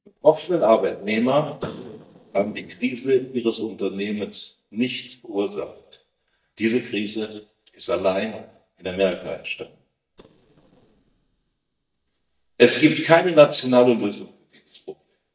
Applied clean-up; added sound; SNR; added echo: neural mask model DeepFilterNet 3.